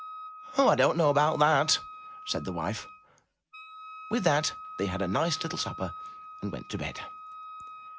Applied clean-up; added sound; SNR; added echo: none; Wind instrument, woodwind instrument; 14 dB; none.